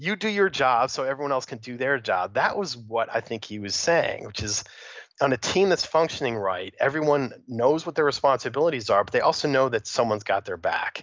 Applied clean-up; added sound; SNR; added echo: none; none; none; none.